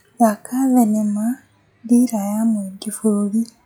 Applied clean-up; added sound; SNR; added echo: classical method log-MMSE.